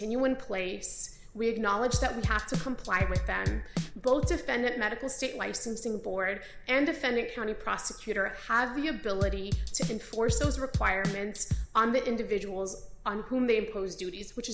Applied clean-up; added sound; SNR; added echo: none; Drum / Drum kit; 2 dB; none.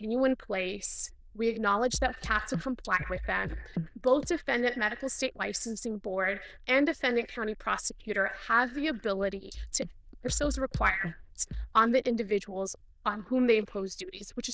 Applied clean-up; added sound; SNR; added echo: neural diffusion model UNIVERSE++.